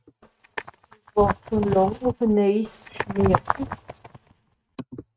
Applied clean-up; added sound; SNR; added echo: neural mask model RNNoise.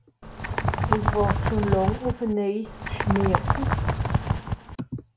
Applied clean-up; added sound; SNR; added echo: none; Bird; -3 dB; none.